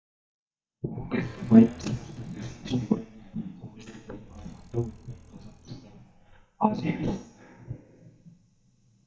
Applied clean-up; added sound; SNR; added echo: neural mask model DeepFilterNet 3.